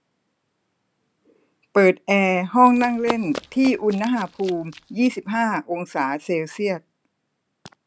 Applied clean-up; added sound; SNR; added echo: none; Run; 14 dB; none.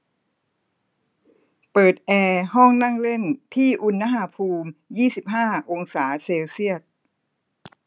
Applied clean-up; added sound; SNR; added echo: none; none; none; none.